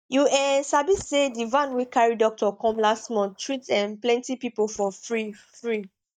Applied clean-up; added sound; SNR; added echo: neural mask model DeepFilterNet 3.